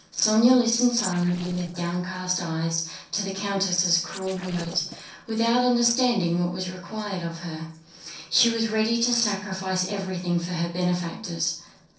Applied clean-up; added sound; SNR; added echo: neural separator model SepFormer DNS4.